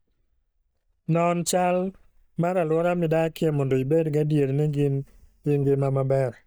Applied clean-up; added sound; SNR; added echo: neural mask model DeepFilterNet 3.